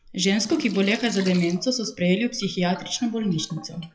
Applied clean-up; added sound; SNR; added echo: classical method WPE with log-MMSE.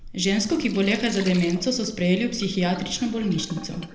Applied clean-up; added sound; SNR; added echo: none; Sink (filling or washing); 16 dB; reverberation time 0.7 s.